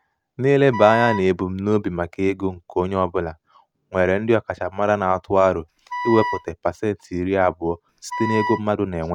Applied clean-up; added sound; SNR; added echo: none; Wind instrument, woodwind instrument; 6 dB; none.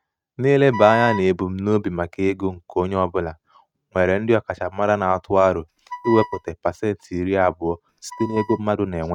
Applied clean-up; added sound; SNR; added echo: neural mask model RNNoise.